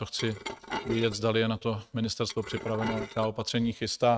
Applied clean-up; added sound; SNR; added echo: neural mask model RNNoise.